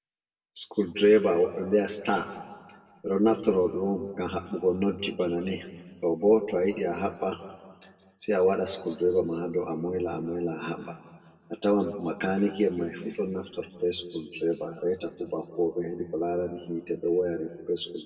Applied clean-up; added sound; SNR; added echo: none; none; none; reverberation time 1.5 s.